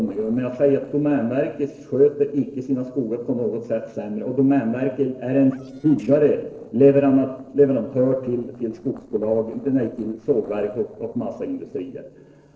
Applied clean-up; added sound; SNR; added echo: neural separator model SepFormer DNS4.